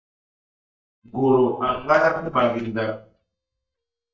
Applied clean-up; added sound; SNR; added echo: neural mask model DeepFilterNet 3.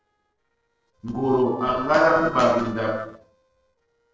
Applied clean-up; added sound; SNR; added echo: neural separator model SepFormer DNS4.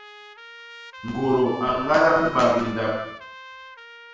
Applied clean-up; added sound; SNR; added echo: none; Trumpet; 17 dB; reverberation time 0.7 s.